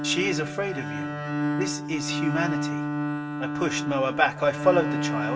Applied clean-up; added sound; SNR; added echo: none; Bowed string instrument; 1 dB; reverberation time 1.4 s.